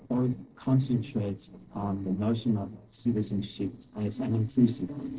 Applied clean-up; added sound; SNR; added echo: neural separator model SepFormer DNS4.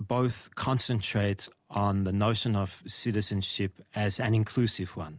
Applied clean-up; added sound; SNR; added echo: none; none; none; none.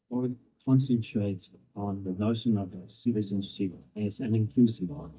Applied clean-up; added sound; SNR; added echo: neural mask model DeepFilterNet 3.